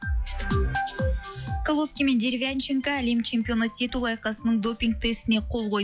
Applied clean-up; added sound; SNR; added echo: classical method log-MMSE.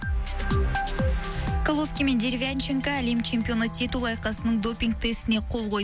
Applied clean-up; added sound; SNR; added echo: none; Bowed string instrument; 15 dB; none.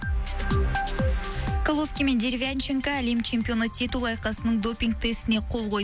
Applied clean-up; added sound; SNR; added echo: none; none; none; none.